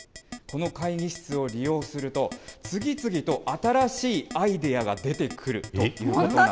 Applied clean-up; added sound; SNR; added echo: none; Keyboard (musical); 17 dB; none.